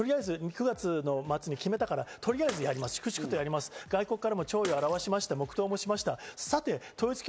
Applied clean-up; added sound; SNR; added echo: none; Bathtub (filling or washing) / Water / Splash, splatter; 17 dB; none.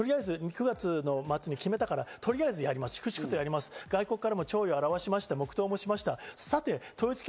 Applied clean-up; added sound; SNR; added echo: none; none; none; none.